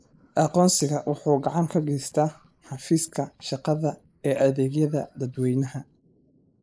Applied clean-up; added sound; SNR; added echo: neural mask model Resemble Enhance denoiser.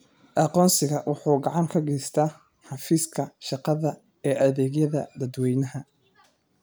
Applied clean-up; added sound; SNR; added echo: none; none; none; none.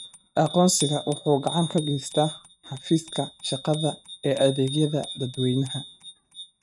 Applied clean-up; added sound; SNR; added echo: neural mask model RNNoise.